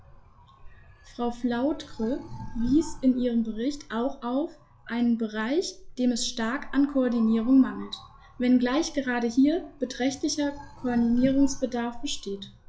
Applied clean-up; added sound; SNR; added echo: classical method log-MMSE.